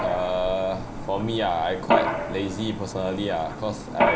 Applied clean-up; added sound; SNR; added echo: none; Mechanisms; 2 dB; none.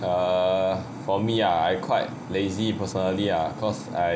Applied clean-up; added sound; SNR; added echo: none; none; none; none.